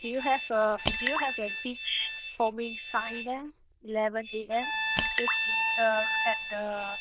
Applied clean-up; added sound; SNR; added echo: neural diffusion model UNIVERSE++.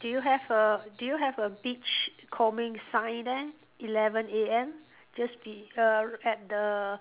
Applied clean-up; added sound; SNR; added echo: none; none; none; none.